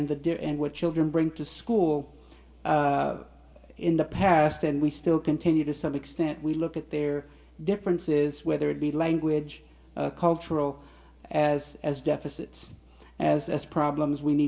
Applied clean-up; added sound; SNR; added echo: none; none; none; reverberation time 0.7 s.